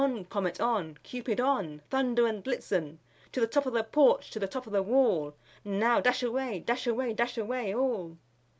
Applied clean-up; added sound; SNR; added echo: none; none; none; none.